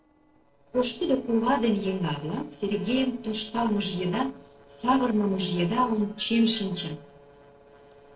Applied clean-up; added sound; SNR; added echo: neural separator model SepFormer DNS4.